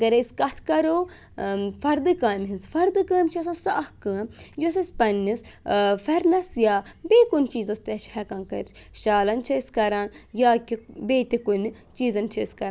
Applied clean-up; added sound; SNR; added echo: none; none; none; none.